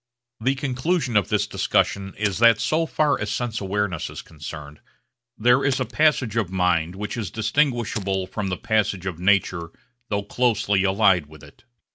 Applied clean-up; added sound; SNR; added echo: none; Fire; 19 dB; none.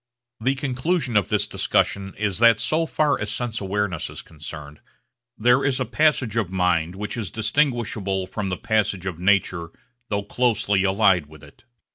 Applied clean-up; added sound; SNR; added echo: none; none; none; none.